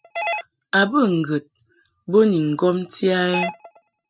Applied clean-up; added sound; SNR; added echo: neural mask model RNNoise.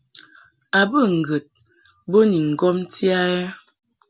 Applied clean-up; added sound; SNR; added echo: none; none; none; none.